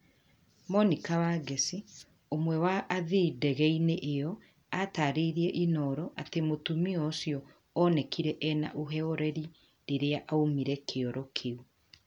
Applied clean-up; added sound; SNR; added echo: none; none; none; none.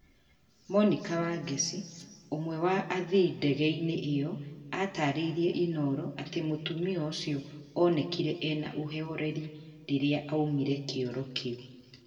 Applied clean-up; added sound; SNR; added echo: none; none; none; reverberation time 1.3 s.